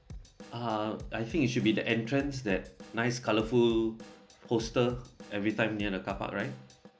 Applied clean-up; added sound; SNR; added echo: none; Drum / Drum kit; 17 dB; none.